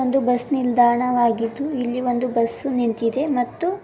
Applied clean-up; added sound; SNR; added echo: none; none; none; none.